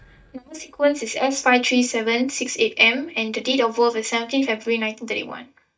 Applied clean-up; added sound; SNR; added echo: neural mask model DeepFilterNet 3.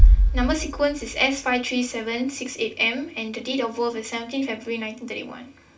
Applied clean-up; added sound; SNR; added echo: none; Bass drum; -3 dB; reverberation time 0.3 s.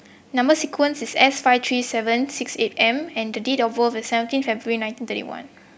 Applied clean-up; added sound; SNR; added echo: none; none; none; none.